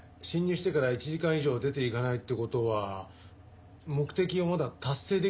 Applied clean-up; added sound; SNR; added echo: none; none; none; none.